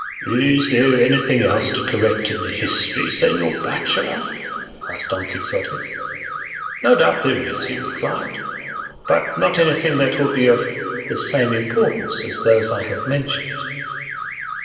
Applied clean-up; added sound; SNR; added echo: none; Alarm / Car; 9 dB; reverberation time 2.6 s.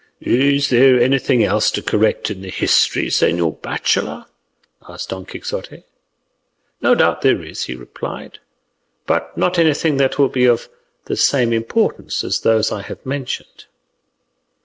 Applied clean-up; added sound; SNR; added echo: none; none; none; none.